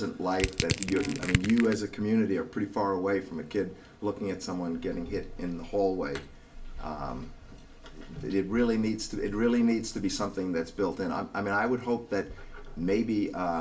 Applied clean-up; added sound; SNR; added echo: none; Crushing; 2 dB; reverberation time 0.4 s.